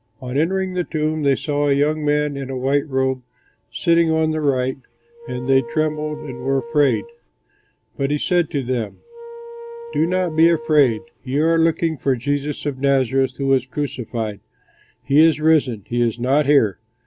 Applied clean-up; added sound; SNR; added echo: none; Wind instrument, woodwind instrument; 15 dB; none.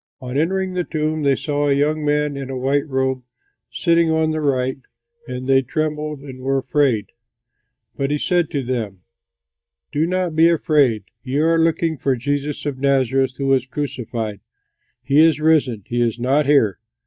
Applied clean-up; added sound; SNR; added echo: neural mask model DeepFilterNet 3.